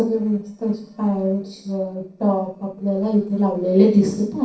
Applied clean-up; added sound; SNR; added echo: neural separator model SepFormer DNS4.